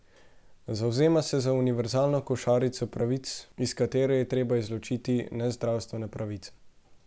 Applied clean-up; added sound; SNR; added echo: none; none; none; none.